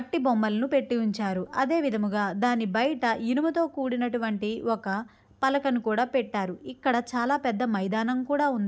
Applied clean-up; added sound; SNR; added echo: none; none; none; none.